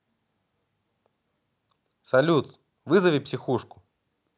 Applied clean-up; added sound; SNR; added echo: none; none; none; none.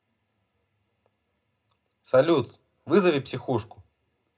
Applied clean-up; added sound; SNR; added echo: none; none; none; reverberation time 0.2 s.